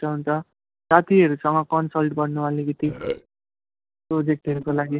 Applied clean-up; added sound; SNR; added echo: neural separator model SepFormer DNS4.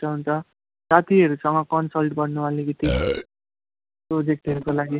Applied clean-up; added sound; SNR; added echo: none; Burping, eructation; 0 dB; none.